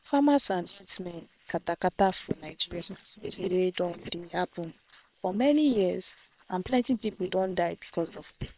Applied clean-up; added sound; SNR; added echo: neural separator model SepFormer WHAM!.